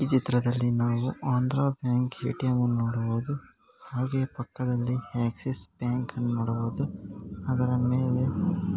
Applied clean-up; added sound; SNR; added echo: none; none; none; none.